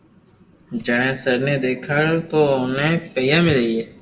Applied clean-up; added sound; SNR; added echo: none; none; none; reverberation time 0.5 s.